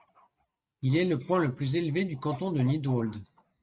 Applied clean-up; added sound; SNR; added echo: neural mask model RNNoise.